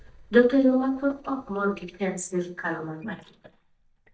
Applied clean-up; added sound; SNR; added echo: neural mask model DeepFilterNet 3.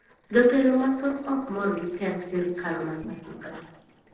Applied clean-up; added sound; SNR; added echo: neural separator model SepFormer DNS4.